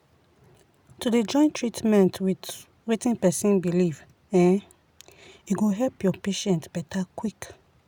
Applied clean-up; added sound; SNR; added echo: none; none; none; none.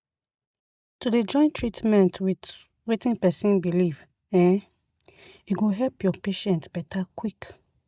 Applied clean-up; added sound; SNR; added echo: neural mask model DeepFilterNet 3.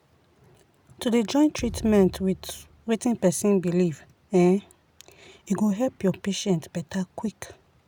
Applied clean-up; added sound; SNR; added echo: none; Thump, thud; 18 dB; none.